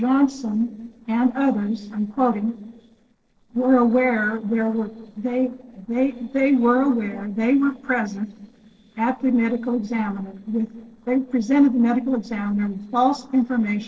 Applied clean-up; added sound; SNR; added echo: neural separator model SepFormer DNS4.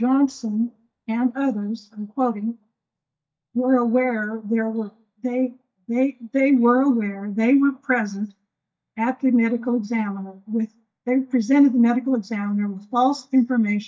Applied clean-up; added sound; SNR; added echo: neural mask model DeepFilterNet 3.